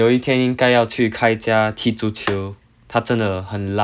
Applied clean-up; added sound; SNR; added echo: none; none; none; none.